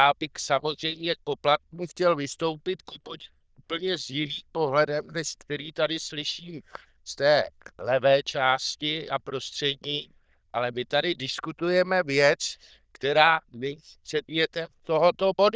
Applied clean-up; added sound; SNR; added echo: neural diffusion model UNIVERSE++.